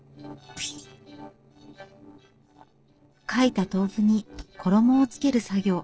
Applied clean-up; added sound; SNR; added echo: neural separator model SepFormer DNS4.